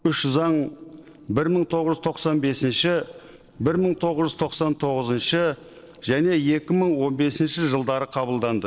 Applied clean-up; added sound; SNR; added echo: neural separator model SepFormer DNS4.